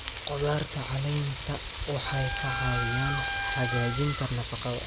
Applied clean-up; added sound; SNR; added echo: none; Frying (food) + Trumpet; 2 dB; none.